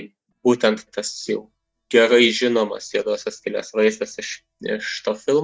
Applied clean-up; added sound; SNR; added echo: neural mask model DeepFilterNet 3.